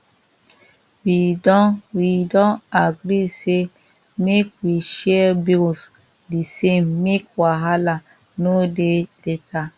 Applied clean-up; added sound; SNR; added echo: none; none; none; none.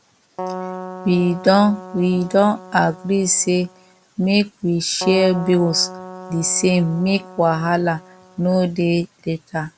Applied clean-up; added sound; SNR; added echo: none; Keyboard (musical); 14 dB; none.